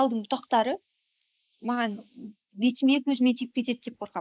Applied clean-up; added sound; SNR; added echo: neural mask model Resemble Enhance denoiser.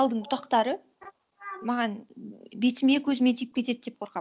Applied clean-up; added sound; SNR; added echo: none; none; none; none.